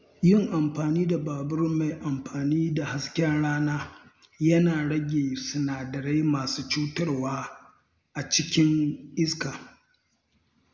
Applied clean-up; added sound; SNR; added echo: none; none; none; none.